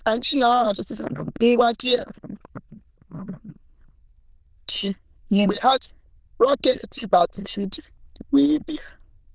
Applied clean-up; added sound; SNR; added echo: neural diffusion model UNIVERSE++.